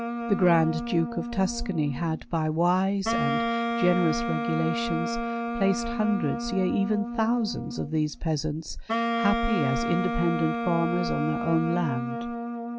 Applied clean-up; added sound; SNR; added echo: none; Wind instrument, woodwind instrument; 3 dB; none.